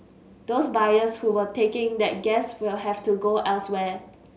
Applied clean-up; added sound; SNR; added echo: none; none; none; none.